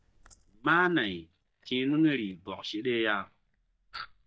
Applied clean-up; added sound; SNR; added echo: neural mask model DeepFilterNet 3.